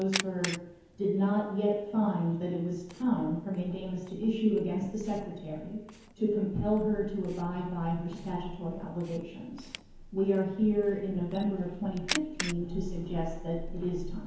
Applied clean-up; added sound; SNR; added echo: none; Camera; 14 dB; reverberation time 1.0 s.